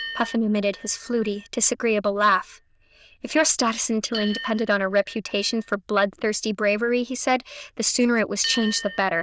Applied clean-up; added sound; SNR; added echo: neural diffusion model UNIVERSE++.